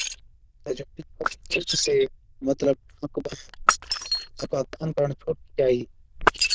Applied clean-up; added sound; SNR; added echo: neural diffusion model UNIVERSE++.